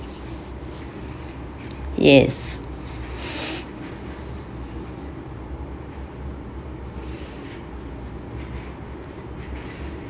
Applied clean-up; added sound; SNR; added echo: none; none; none; none.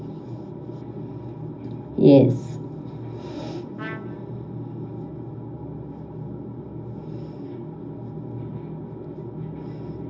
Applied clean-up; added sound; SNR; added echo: none; Trumpet; 16 dB; reverberation time 0.4 s.